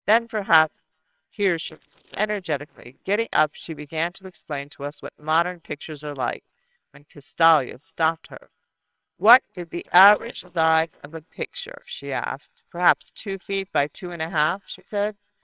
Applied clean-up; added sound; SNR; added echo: neural separator model SepFormer WHAMR!.